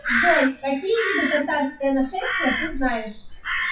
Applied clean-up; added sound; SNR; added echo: classical method WPE with log-MMSE.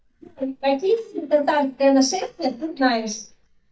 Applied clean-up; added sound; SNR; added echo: neural mask model DeepFilterNet 3.